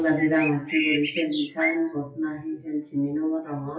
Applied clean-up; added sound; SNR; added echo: classical method WPE with log-MMSE.